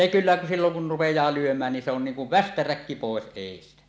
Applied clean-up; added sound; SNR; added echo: none; none; none; none.